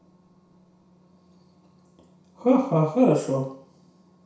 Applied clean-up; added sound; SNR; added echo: none; none; none; reverberation time 0.6 s.